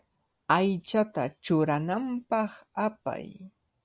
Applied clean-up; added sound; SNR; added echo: none; none; none; none.